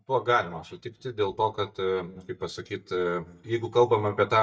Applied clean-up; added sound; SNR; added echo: neural mask model DeepFilterNet 3.